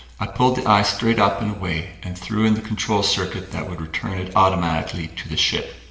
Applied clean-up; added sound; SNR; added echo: none; none; none; reverberation time 1.5 s.